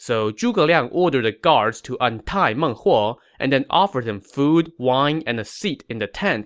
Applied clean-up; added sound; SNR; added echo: none; none; none; none.